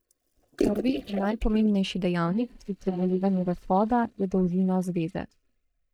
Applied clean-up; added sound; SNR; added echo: neural mask model DeepFilterNet 3.